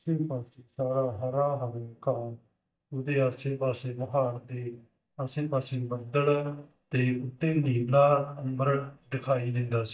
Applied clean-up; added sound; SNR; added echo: neural mask model DeepFilterNet 3.